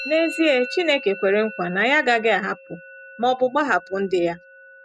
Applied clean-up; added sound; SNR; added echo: none; Musical instrument; 15 dB; none.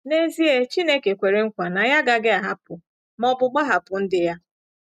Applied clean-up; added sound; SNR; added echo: none; none; none; none.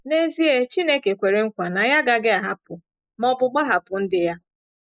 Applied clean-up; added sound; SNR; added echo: neural mask model Resemble Enhance denoiser.